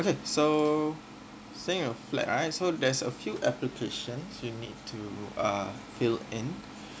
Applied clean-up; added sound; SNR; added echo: none; none; none; none.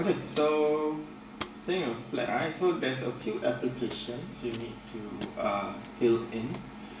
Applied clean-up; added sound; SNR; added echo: none; Walk, footsteps; 19 dB; reverberation time 0.5 s.